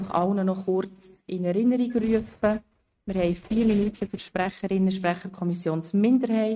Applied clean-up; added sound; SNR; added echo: neural mask model RNNoise.